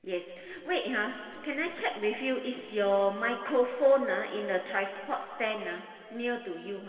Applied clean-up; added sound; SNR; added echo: none; none; none; reverberation time 2.4 s.